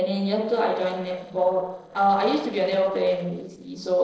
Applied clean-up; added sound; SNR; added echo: neural separator model SepFormer DNS4.